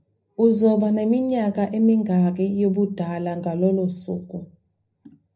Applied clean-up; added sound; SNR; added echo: none; none; none; reverberation time 0.5 s.